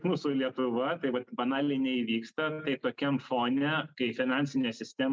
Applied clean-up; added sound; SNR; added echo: none; none; none; none.